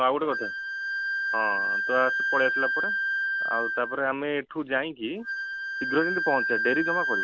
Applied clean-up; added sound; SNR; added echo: none; Wind instrument, woodwind instrument; 0 dB; none.